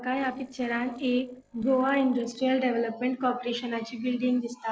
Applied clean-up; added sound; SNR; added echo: neural separator model SepFormer DNS4.